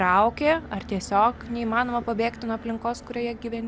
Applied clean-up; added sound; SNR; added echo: none; none; none; none.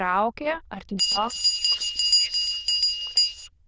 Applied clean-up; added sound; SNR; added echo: neural diffusion model UNIVERSE++.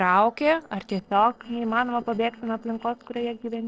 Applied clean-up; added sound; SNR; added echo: neural separator model SepFormer DNS4.